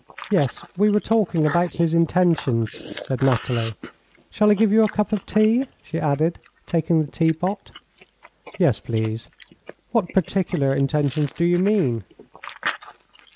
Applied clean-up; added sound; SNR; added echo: neural mask model Resemble Enhance denoiser.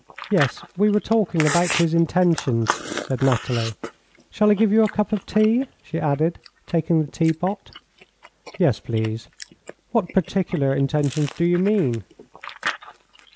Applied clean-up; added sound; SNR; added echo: none; Chewing, mastication; 12 dB; none.